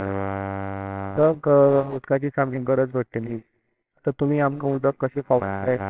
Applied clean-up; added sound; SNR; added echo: neural separator model SepFormer WHAMR!.